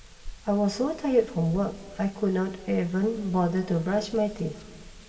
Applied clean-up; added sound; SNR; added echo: none; Wind; 19 dB; reverberation time 2.6 s.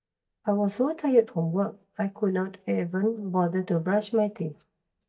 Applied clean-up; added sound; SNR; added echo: neural mask model DeepFilterNet 3.